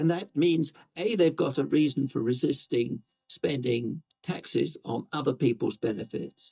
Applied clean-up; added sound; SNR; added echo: neural mask model DeepFilterNet 3.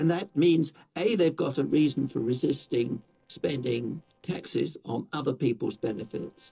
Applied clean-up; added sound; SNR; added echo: neural separator model SepFormer DNS4.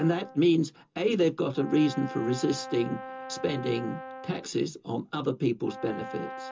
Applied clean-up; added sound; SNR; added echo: none; Brass instrument; 13 dB; reverberation time 0.2 s.